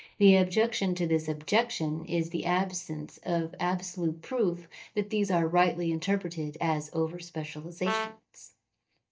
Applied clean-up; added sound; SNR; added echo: neural mask model DeepFilterNet 3.